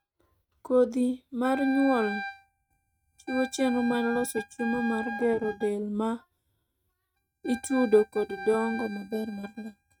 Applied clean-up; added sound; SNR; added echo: neural mask model RNNoise.